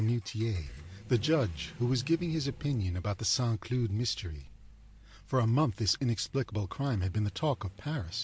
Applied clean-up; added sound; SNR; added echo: none; Accelerating, revving, vroom / Vehicle; 18 dB; none.